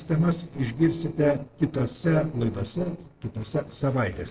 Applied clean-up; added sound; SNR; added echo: neural separator model SepFormer DNS4.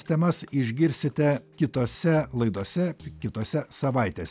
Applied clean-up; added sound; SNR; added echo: none; none; none; none.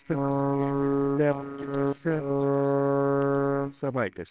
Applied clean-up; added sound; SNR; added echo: neural separator model SepFormer WHAMR!.